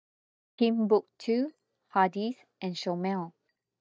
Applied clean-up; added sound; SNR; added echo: neural mask model DeepFilterNet 3.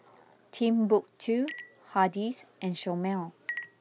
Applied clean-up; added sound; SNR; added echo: none; Chink, clink; 15 dB; none.